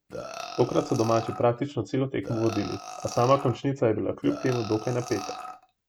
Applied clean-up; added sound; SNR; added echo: none; Burping, eructation; 11 dB; none.